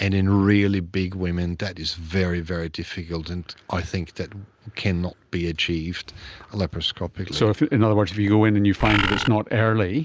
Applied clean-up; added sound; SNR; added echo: none; Bird; 0 dB; none.